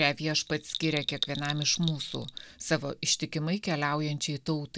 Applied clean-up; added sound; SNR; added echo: none; Bell; 9 dB; none.